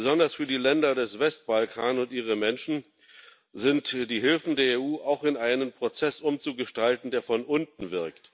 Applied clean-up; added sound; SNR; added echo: none; none; none; none.